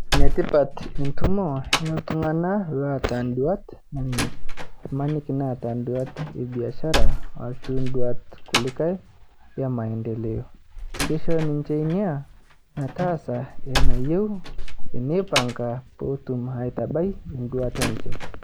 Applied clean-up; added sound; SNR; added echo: none; Slam; -5 dB; none.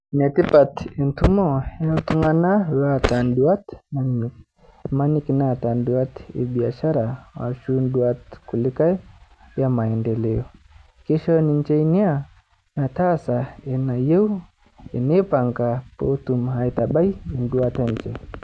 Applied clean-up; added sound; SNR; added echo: none; none; none; none.